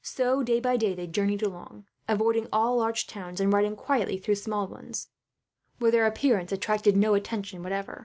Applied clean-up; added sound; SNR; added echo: none; none; none; none.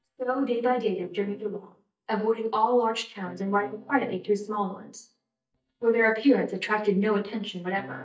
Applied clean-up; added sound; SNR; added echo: neural mask model DeepFilterNet 3.